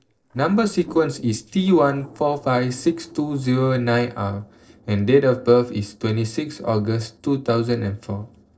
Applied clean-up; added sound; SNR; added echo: neural separator model SepFormer DNS4.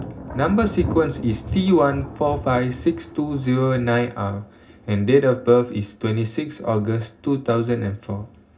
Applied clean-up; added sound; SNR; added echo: none; Thunder; 13 dB; reverberation time 0.4 s.